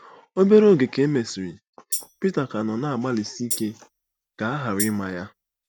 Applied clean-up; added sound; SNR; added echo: none; Tambourine; 11 dB; none.